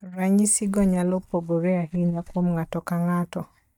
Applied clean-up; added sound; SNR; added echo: neural mask model DeepFilterNet 3.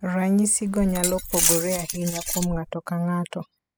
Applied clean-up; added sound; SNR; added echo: classical method spectral subtraction.